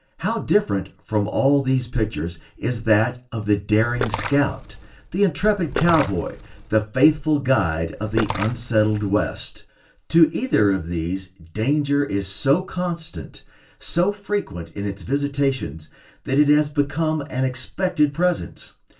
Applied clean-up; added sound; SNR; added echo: none; Splash, splatter; 9 dB; reverberation time 0.2 s.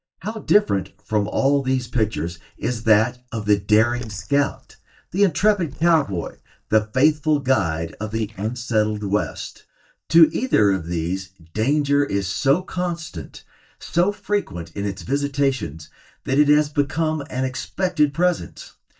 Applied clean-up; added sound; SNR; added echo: neural mask model DeepFilterNet 3.